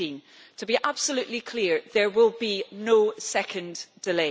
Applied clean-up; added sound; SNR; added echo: none; none; none; none.